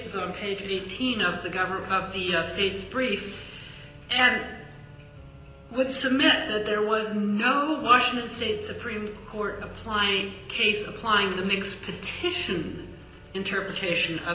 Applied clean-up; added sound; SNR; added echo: none; Organ; 20 dB; reverberation time 0.8 s.